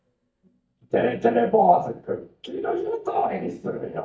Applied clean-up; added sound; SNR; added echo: neural mask model DeepFilterNet 3.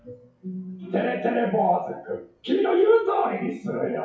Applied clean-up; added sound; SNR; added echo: classical method WPE with log-MMSE.